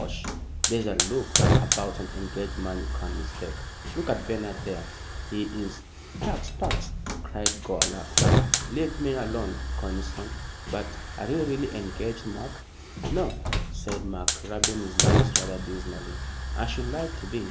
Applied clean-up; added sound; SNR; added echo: none; Hiss / Fire; -4 dB; reverberation time 1.6 s.